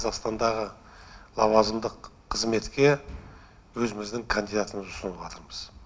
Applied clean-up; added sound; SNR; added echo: none; none; none; none.